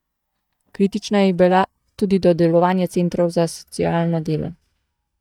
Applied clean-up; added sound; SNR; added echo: neural mask model DeepFilterNet 3.